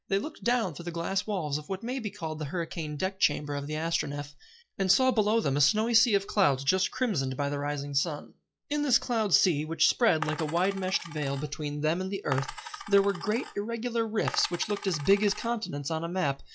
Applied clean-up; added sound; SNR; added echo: classical method log-MMSE.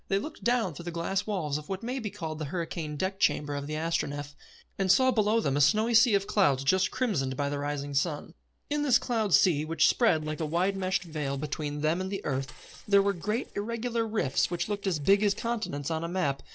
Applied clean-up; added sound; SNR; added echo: neural separator model SepFormer DNS4.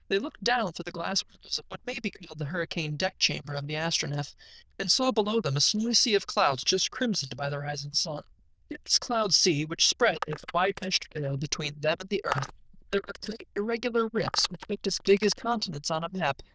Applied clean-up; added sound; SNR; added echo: neural diffusion model UNIVERSE++.